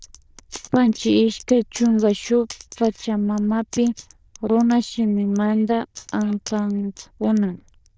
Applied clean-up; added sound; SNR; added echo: neural diffusion model UNIVERSE++.